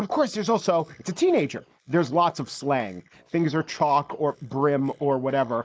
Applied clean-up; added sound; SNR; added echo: neural mask model Resemble Enhance denoiser.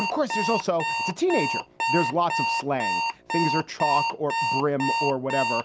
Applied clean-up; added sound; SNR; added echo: none; Alarm; 1 dB; none.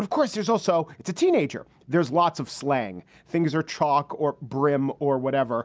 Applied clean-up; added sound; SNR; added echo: none; none; none; none.